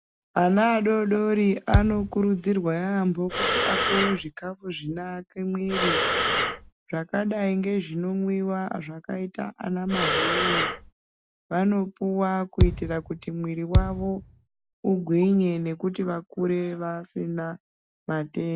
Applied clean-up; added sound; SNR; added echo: none; Breathing + Thump, thud; -1 dB; none.